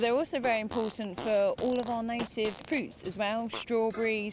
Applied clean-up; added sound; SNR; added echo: none; Fart; 14 dB; none.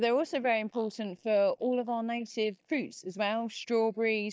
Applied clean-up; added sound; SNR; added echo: neural mask model DeepFilterNet 3.